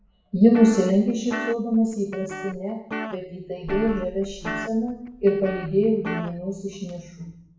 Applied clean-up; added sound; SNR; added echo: none; Guitar; 11 dB; reverberation time 0.7 s.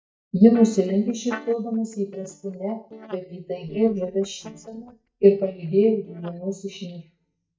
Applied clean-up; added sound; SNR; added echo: neural mask model DeepFilterNet 3.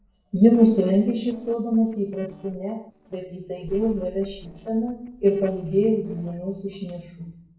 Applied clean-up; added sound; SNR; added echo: neural separator model SepFormer DNS4.